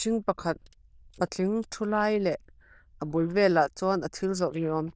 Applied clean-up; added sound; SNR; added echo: neural diffusion model UNIVERSE++.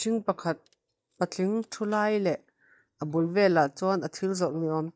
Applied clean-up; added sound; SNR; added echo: neural mask model DeepFilterNet 3.